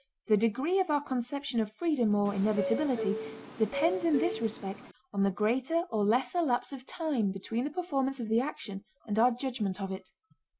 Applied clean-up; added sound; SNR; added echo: none; Subway, metro, underground; 6 dB; none.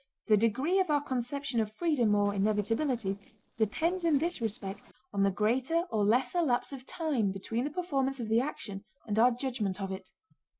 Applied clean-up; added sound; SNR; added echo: neural separator model SepFormer DNS4.